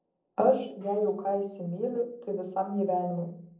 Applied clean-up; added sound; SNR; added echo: neural separator model SepFormer DNS4.